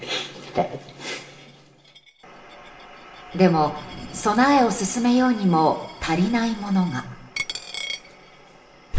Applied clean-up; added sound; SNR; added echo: none; Coin (dropping); 17 dB; reverberation time 0.7 s.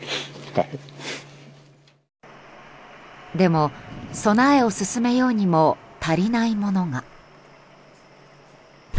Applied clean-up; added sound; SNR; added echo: none; none; none; none.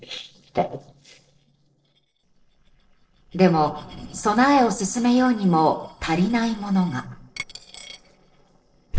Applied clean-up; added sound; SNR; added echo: neural separator model SepFormer DNS4.